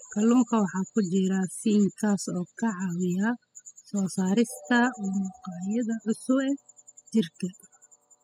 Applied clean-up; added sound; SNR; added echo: classical method spectral subtraction.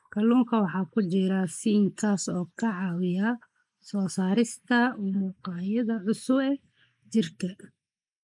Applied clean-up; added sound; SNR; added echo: neural mask model Resemble Enhance denoiser.